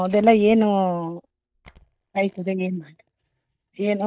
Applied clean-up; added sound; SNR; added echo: neural mask model DeepFilterNet 3.